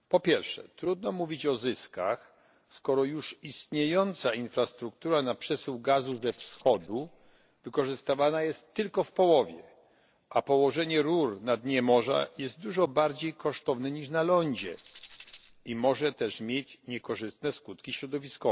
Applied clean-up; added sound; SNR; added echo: neural separator model SepFormer DNS4.